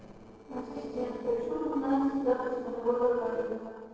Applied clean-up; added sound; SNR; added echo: neural separator model SepFormer DNS4.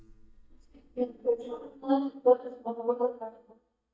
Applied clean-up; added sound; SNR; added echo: neural mask model DeepFilterNet 3.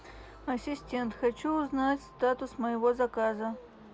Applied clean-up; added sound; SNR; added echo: none; none; none; none.